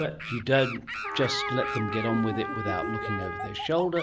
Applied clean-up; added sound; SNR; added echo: none; Animal + Trumpet; 5 dB; none.